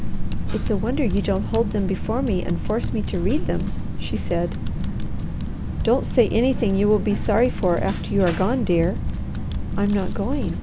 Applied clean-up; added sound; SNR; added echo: none; Typing; 1 dB; none.